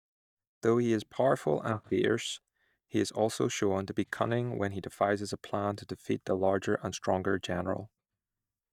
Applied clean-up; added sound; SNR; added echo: neural mask model DeepFilterNet 3.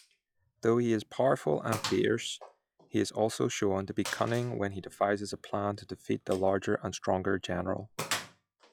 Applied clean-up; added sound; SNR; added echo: classical method log-MMSE.